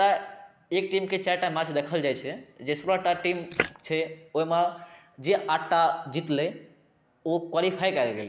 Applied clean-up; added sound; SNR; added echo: neural mask model Resemble Enhance denoiser.